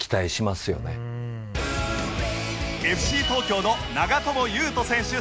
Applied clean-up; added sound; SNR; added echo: none; none; none; none.